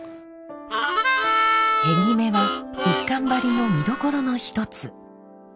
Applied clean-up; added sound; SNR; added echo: none; Harmonica; -1 dB; none.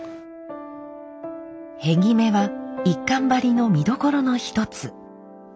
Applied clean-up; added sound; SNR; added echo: none; none; none; none.